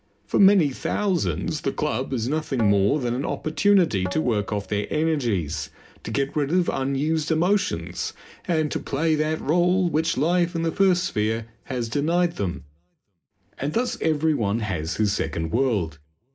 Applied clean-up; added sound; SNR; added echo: none; Tabla; 16 dB; reverberation time 0.3 s.